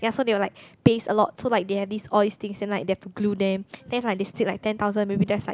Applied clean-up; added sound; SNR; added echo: none; none; none; none.